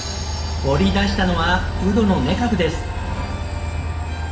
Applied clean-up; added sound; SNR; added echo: none; Train; 3 dB; reverberation time 1.1 s.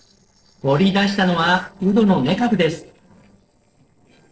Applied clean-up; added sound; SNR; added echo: neural separator model SepFormer DNS4.